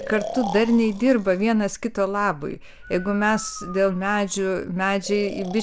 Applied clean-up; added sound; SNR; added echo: none; Breathing; 15 dB; none.